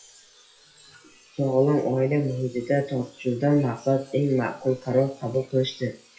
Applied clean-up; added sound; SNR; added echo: classical method WPE with log-MMSE.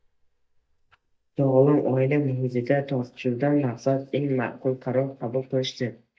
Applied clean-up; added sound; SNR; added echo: neural mask model DeepFilterNet 3.